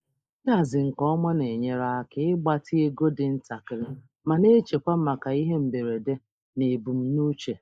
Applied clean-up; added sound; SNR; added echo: neural mask model Resemble Enhance denoiser.